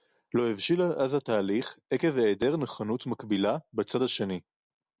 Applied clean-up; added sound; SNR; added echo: none; none; none; none.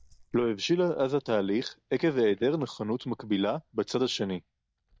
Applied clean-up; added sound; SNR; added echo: neural mask model DeepFilterNet 3.